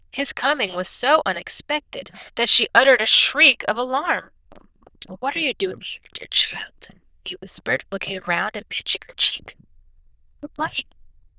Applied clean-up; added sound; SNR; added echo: neural diffusion model UNIVERSE++.